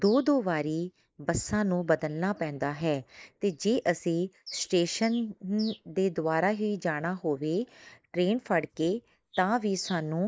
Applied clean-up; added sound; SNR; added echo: neural mask model Resemble Enhance denoiser.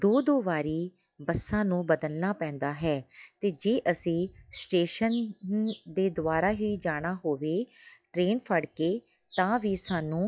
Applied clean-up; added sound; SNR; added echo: classical method log-MMSE.